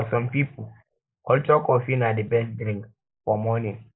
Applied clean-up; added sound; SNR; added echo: neural mask model Resemble Enhance denoiser.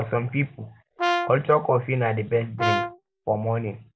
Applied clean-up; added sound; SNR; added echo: none; Brass instrument; 3 dB; none.